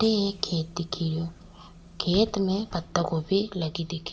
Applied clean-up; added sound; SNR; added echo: none; Bus / Engine; 18 dB; none.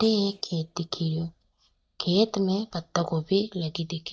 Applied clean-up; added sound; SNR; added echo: neural mask model DeepFilterNet 3.